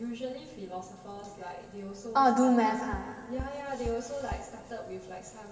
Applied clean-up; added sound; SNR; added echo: none; Bass drum; 11 dB; reverberation time 2.3 s.